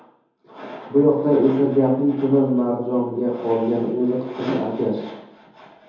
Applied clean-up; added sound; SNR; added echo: none; none; none; reverberation time 0.9 s.